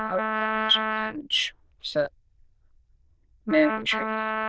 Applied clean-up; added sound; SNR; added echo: neural diffusion model UNIVERSE++.